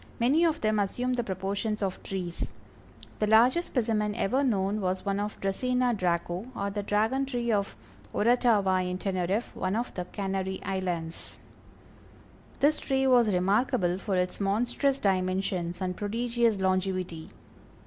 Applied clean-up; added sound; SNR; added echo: none; none; none; none.